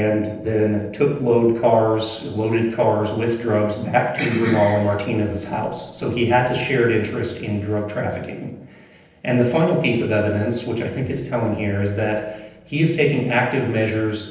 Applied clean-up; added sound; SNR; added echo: neural separator model SepFormer DNS4.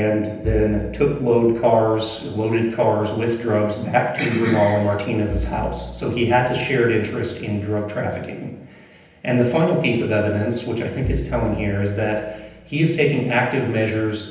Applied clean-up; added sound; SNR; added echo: none; Bowed string instrument; 11 dB; reverberation time 0.9 s.